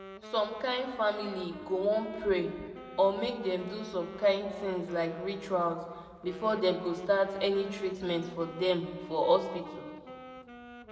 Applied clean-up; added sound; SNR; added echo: none; Wind instrument, woodwind instrument; 15 dB; reverberation time 1.6 s.